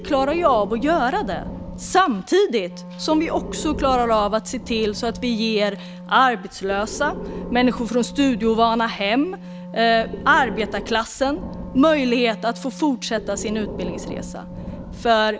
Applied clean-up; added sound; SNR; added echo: none; Wind instrument, woodwind instrument + Breathing; 12 dB; none.